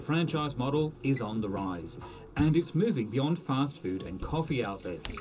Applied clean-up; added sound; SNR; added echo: none; Drawer open or close; 15 dB; reverberation time 0.2 s.